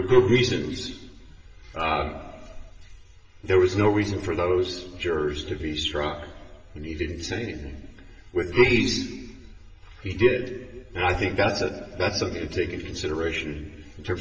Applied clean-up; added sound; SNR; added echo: none; Whoosh, swoosh, swish; 12 dB; reverberation time 1.3 s.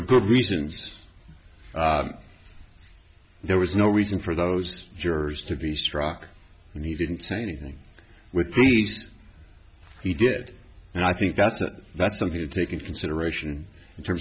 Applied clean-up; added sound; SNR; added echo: none; none; none; none.